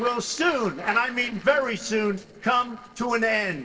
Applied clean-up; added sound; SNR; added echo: neural separator model SepFormer DNS4.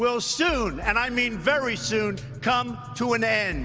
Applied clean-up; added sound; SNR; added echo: none; none; none; none.